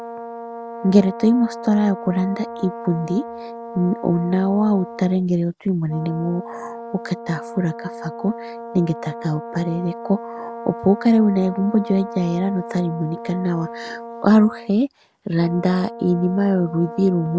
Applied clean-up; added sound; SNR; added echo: none; Brass instrument; 13 dB; none.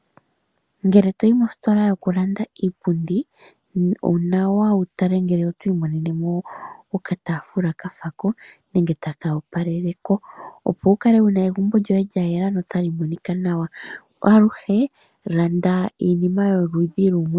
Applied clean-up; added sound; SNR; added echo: none; none; none; none.